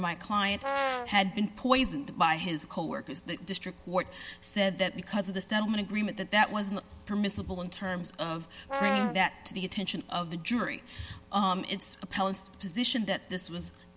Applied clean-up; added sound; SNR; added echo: none; Brass instrument; 1 dB; none.